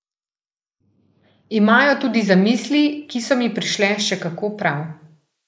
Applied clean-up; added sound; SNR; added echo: neural mask model Resemble Enhance denoiser.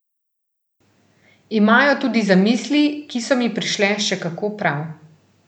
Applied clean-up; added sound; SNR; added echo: none; none; none; none.